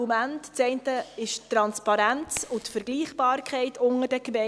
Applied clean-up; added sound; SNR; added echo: none; Crack; 19 dB; none.